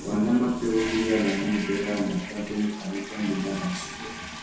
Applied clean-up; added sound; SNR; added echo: none; Toilet flush; 8 dB; reverberation time 0.7 s.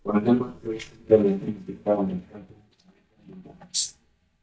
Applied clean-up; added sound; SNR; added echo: neural mask model DeepFilterNet 3.